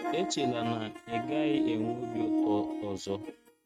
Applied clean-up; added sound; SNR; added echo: neural mask model RNNoise.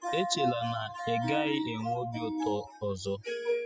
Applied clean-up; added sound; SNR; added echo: classical method spectral subtraction.